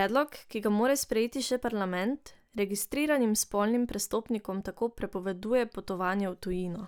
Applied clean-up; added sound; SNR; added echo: none; none; none; none.